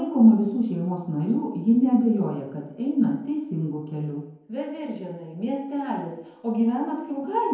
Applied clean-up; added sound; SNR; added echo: none; none; none; reverberation time 0.9 s.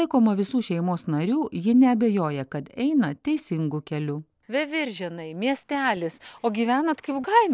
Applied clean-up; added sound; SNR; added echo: none; none; none; none.